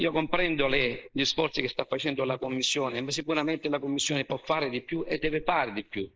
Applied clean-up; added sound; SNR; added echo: neural mask model Resemble Enhance denoiser.